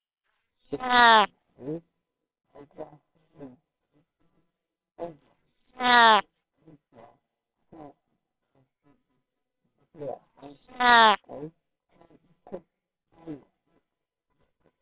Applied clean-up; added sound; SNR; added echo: neural separator model SepFormer WHAMR!.